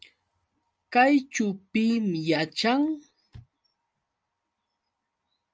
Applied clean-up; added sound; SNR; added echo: none; none; none; none.